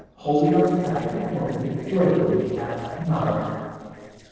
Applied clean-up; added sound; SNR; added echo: neural separator model SepFormer DNS4.